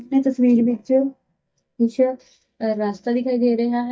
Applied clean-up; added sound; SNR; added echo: neural mask model DeepFilterNet 3.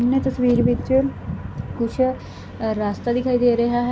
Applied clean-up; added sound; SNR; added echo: none; none; none; none.